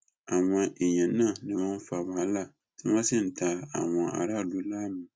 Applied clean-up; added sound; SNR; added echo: none; none; none; none.